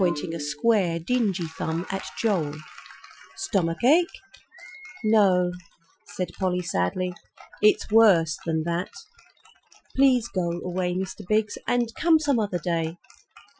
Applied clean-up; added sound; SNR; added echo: classical method Wiener filter.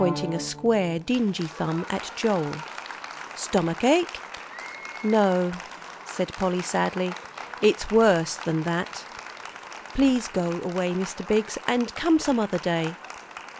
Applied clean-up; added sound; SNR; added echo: none; Applause; 13 dB; none.